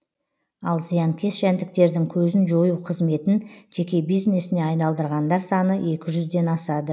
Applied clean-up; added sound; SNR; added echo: none; none; none; none.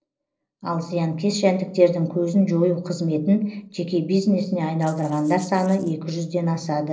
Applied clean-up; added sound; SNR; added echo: neural separator model SepFormer DNS4.